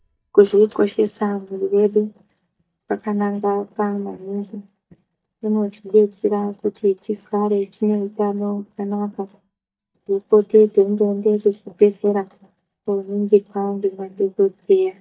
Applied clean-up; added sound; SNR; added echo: neural mask model DeepFilterNet 3.